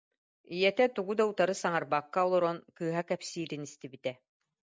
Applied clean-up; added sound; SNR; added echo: none; none; none; none.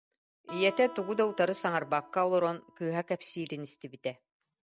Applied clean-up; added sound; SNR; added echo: none; Acoustic guitar; 18 dB; none.